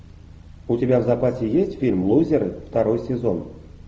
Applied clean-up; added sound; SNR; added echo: none; none; none; none.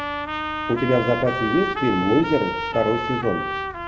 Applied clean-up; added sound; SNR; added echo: none; Trumpet; 4 dB; none.